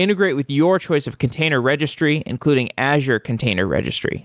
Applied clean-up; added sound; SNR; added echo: none; none; none; none.